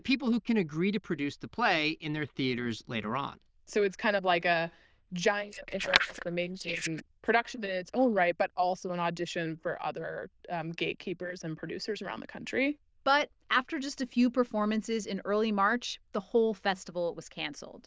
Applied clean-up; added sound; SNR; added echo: neural diffusion model UNIVERSE++.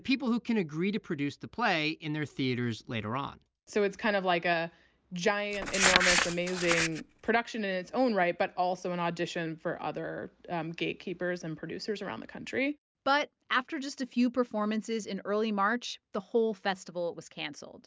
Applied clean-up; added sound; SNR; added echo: none; Crumpling, crinkling; -2 dB; none.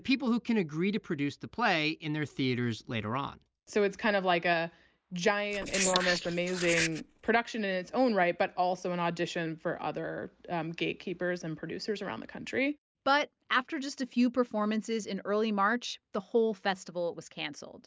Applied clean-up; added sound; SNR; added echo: neural mask model Resemble Enhance denoiser.